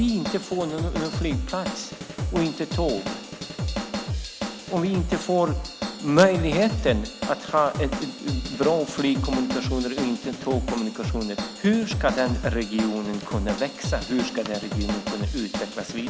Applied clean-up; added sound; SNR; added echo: none; Drum / Drum kit; 4 dB; none.